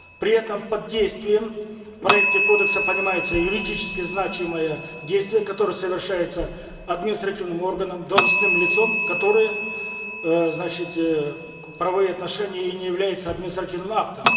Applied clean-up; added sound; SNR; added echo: none; Bell; 3 dB; reverberation time 2.4 s.